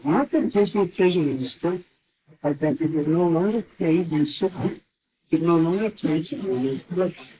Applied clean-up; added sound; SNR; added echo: neural mask model Resemble Enhance denoiser.